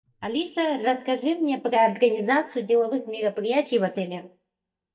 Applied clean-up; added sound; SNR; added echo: neural mask model DeepFilterNet 3.